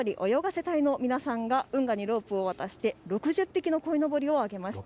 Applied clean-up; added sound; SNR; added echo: none; none; none; none.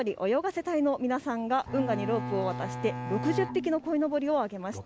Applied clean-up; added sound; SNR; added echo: none; Bowed string instrument; 7 dB; none.